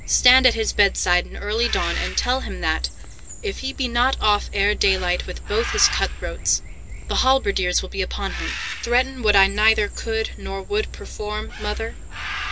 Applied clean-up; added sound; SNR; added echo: none; Bird; 12 dB; none.